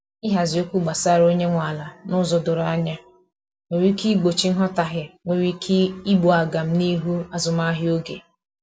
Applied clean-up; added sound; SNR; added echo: none; none; none; none.